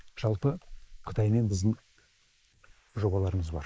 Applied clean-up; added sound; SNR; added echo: neural mask model Resemble Enhance denoiser.